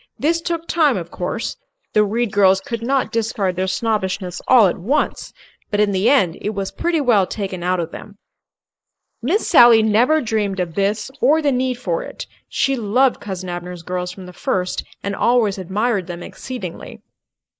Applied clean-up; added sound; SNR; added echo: neural mask model Resemble Enhance denoiser.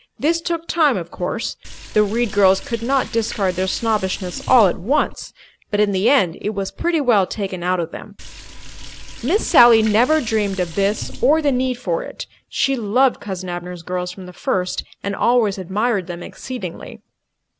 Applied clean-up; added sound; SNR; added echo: none; Liquid; 12 dB; none.